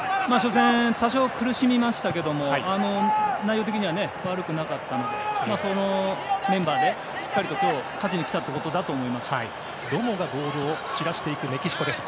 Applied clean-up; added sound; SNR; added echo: none; none; none; none.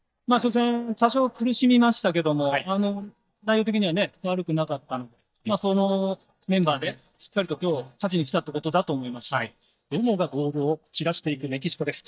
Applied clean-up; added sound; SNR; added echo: neural mask model DeepFilterNet 3.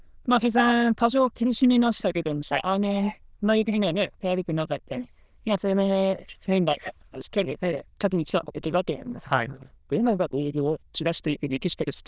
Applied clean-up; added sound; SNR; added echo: neural diffusion model UNIVERSE++.